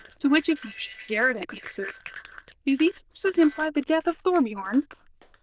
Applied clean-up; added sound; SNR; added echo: neural diffusion model UNIVERSE++.